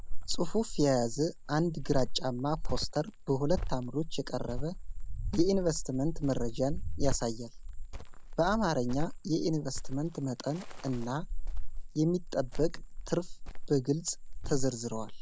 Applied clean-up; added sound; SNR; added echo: none; Cricket; 1 dB; none.